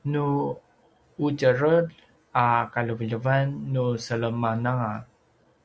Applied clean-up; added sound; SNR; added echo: none; none; none; none.